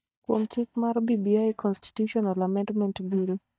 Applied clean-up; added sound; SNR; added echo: neural mask model DeepFilterNet 3.